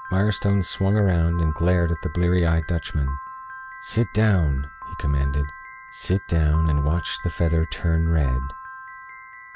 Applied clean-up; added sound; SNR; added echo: none; Piano; 16 dB; none.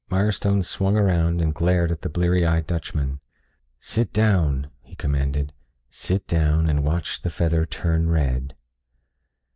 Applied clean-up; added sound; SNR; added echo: none; none; none; none.